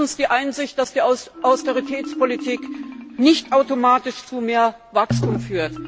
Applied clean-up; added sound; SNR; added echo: none; Marimba, xylophone; 15 dB; none.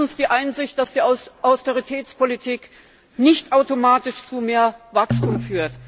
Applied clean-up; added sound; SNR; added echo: none; none; none; none.